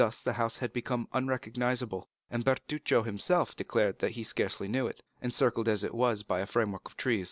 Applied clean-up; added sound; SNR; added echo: none; none; none; none.